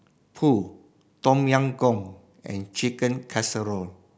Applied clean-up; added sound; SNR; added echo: none; none; none; none.